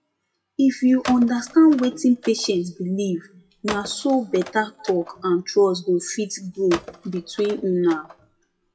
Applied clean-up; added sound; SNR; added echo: classical method WPE with log-MMSE.